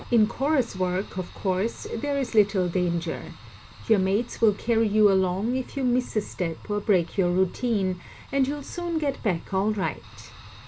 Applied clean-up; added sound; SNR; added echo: none; Fire; 18 dB; reverberation time 0.2 s.